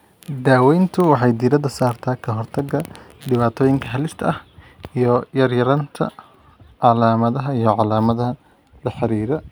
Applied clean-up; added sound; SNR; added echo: none; none; none; none.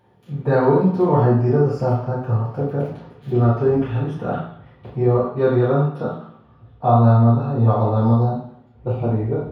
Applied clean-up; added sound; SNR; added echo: none; none; none; reverberation time 0.6 s.